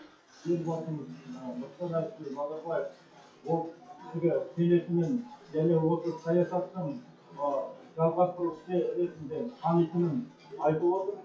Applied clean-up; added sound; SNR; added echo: classical method WPE with log-MMSE.